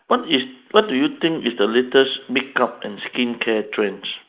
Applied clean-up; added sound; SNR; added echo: neural mask model Resemble Enhance denoiser.